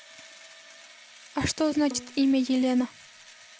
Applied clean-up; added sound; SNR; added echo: none; Engine / Drill + Bowed string instrument; 19 dB; none.